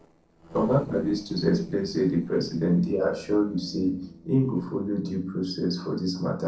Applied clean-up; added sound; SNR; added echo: neural separator model SepFormer DNS4.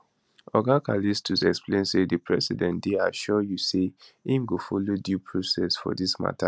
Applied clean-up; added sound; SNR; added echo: none; none; none; none.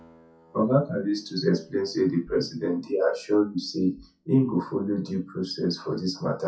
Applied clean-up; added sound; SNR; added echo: classical method WPE with log-MMSE.